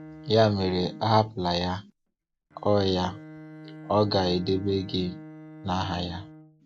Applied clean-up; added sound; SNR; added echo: none; Bowed string instrument; 17 dB; none.